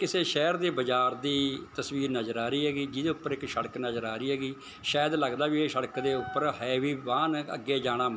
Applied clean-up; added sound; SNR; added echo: none; Wind instrument, woodwind instrument; 13 dB; none.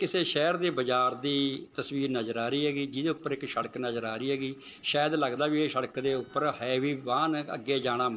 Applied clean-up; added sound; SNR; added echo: neural separator model SepFormer DNS4.